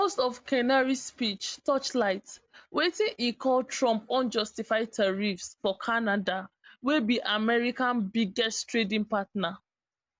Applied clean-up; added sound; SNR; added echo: none; none; none; none.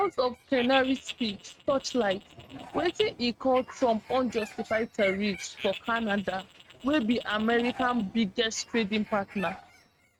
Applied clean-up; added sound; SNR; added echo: neural mask model RNNoise.